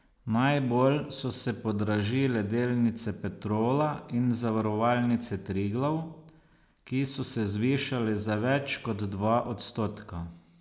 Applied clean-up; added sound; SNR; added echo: none; none; none; none.